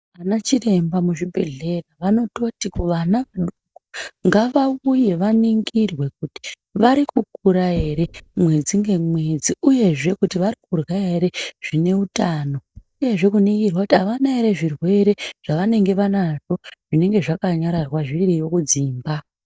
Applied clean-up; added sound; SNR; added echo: neural mask model DeepFilterNet 3.